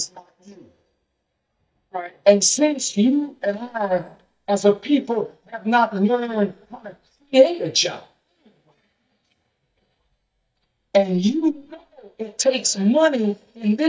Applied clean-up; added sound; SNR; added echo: neural mask model DeepFilterNet 3.